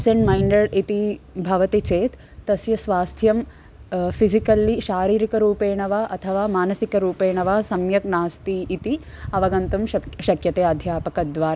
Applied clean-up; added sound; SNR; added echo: none; none; none; none.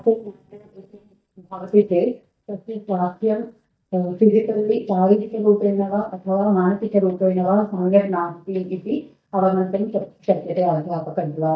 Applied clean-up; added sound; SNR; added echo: neural mask model DeepFilterNet 3.